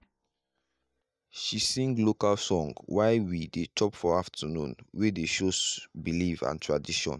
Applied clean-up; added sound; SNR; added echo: neural mask model DeepFilterNet 3.